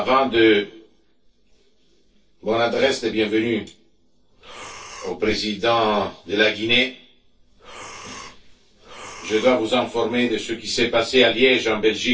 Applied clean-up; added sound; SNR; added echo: neural separator model SepFormer DNS4.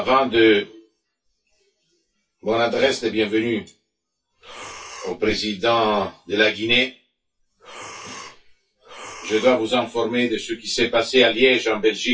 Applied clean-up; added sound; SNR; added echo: classical method WPE with log-MMSE.